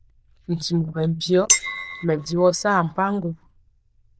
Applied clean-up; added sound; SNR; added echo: neural diffusion model UNIVERSE++.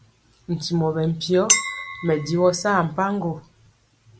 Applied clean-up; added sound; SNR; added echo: none; Chink, clink; 4 dB; none.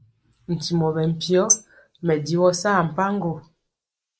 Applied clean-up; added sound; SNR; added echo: neural mask model Resemble Enhance denoiser.